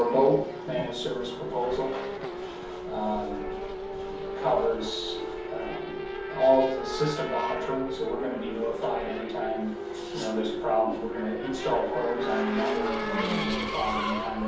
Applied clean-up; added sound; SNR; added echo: none; Race car, auto racing / Accelerating, revving, vroom; 4 dB; reverberation time 0.6 s.